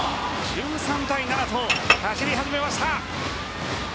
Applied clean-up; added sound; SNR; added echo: none; Chink, clink; 0 dB; none.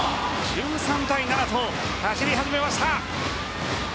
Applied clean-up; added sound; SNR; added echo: none; none; none; none.